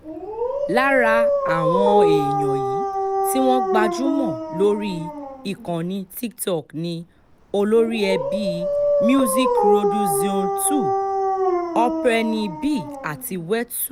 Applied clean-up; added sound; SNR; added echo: none; Dog; -1 dB; none.